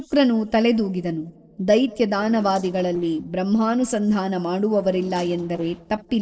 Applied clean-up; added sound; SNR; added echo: neural separator model SepFormer DNS4.